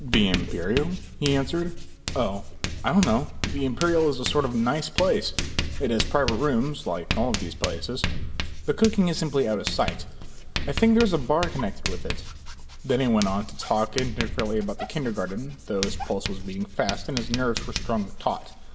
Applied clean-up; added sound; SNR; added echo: none; Writing; 5 dB; reverberation time 1.2 s.